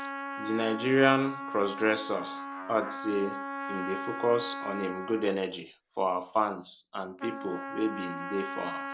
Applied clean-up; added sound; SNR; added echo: none; Trumpet; 9 dB; none.